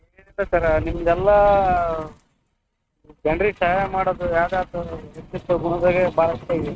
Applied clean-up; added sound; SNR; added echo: neural mask model RNNoise.